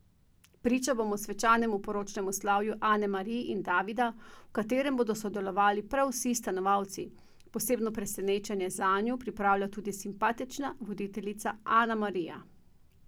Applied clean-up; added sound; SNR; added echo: none; none; none; none.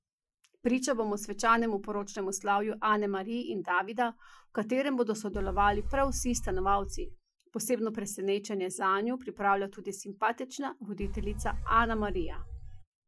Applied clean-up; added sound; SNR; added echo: classical method Wiener filter.